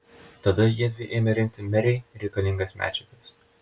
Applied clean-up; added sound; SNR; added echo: none; none; none; none.